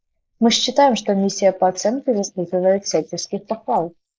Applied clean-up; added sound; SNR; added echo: neural mask model Resemble Enhance denoiser.